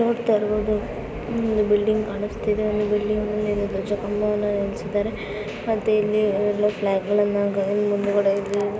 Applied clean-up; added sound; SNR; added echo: none; Thunder; 19 dB; none.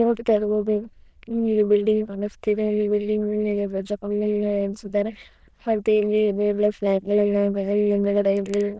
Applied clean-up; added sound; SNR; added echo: neural diffusion model UNIVERSE++.